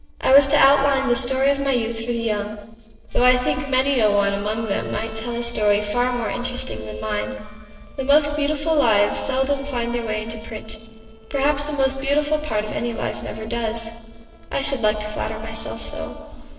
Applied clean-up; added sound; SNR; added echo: neural separator model SepFormer DNS4.